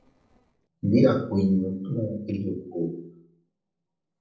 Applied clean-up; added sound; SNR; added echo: neural separator model SepFormer DNS4.